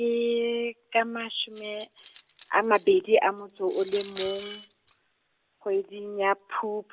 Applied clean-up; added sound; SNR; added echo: none; Cutlery, silverware; 19 dB; none.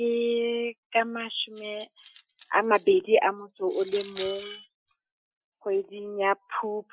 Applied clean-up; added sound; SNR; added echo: classical method Wiener filter.